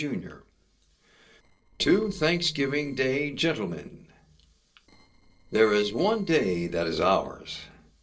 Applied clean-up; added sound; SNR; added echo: neural separator model SepFormer DNS4.